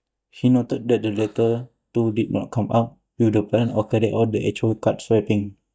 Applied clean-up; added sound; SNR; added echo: neural mask model DeepFilterNet 3.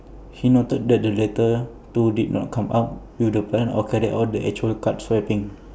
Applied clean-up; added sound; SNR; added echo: none; none; none; none.